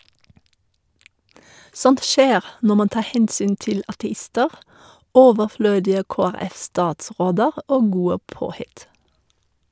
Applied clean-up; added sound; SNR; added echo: none; none; none; none.